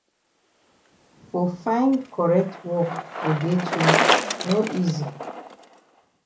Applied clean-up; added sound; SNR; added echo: none; Bicycle; 3 dB; reverberation time 0.4 s.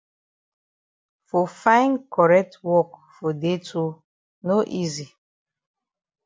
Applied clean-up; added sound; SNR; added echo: none; none; none; none.